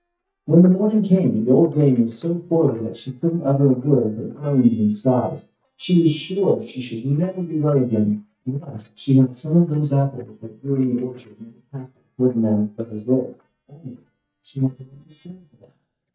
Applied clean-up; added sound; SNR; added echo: neural mask model DeepFilterNet 3.